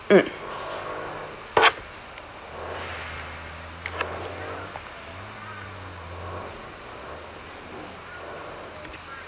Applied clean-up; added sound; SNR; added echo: none; Motorcycle; 17 dB; none.